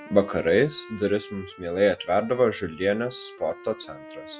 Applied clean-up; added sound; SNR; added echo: none; Wind instrument, woodwind instrument; 19 dB; none.